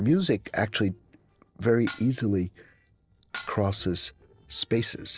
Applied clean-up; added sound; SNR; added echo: neural separator model SepFormer DNS4.